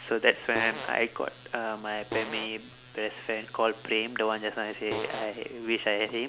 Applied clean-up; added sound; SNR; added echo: none; Fart; 11 dB; none.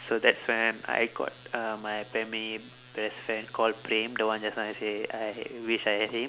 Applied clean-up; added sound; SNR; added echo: none; none; none; none.